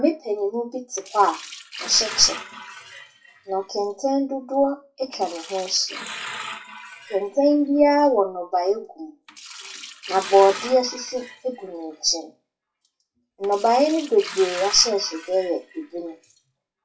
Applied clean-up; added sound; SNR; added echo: classical method WPE with log-MMSE.